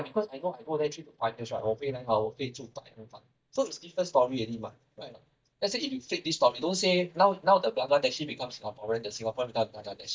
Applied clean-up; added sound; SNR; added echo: neural mask model DeepFilterNet 3.